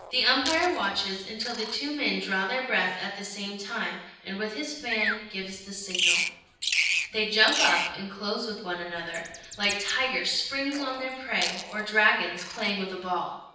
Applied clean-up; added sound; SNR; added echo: none; Bird vocalization, bird call, bird song; 5 dB; reverberation time 0.9 s.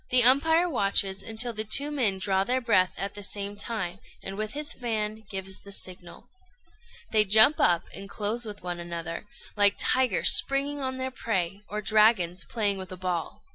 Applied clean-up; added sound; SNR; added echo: none; none; none; none.